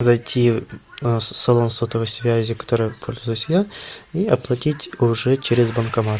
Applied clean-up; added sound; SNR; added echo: none; none; none; none.